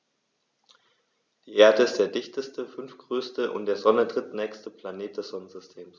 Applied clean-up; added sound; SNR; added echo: none; none; none; none.